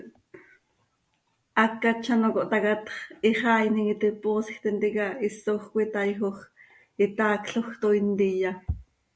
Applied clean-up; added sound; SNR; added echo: none; none; none; none.